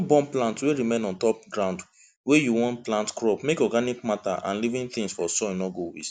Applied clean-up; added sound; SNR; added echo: none; none; none; none.